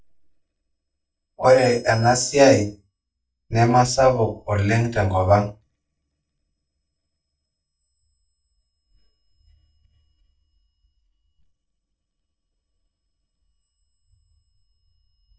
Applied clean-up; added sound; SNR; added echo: neural mask model DeepFilterNet 3.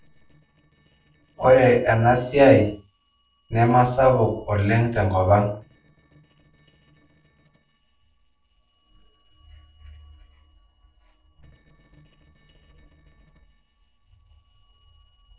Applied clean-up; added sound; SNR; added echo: neural separator model SepFormer DNS4.